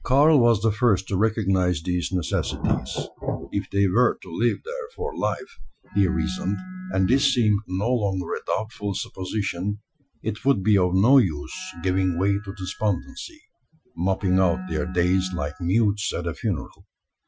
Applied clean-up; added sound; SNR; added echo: classical method Wiener filter.